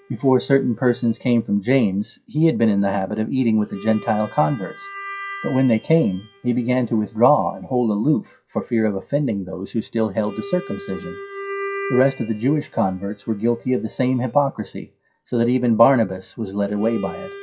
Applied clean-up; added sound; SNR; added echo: classical method WPE with log-MMSE.